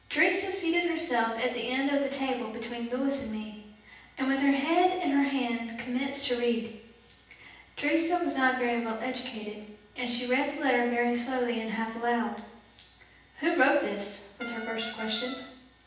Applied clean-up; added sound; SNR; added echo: none; Brass instrument; 12 dB; reverberation time 0.9 s.